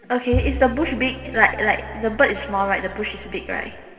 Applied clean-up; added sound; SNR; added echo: none; Bowed string instrument; 9 dB; reverberation time 2.1 s.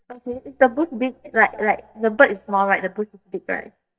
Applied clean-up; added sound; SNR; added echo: neural mask model DeepFilterNet 3.